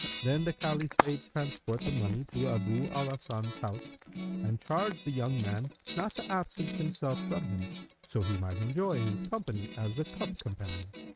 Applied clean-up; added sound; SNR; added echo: neural mask model RNNoise.